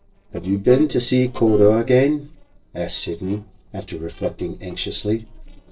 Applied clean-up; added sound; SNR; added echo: neural separator model SepFormer DNS4.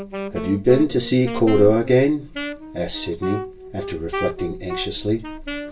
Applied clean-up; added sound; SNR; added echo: none; Wind instrument, woodwind instrument; 10 dB; reverberation time 0.2 s.